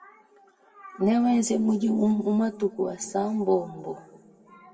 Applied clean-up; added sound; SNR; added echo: none; none; none; reverberation time 1.5 s.